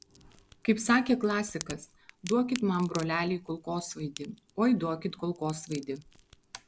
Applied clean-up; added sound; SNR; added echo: none; Crack; 19 dB; none.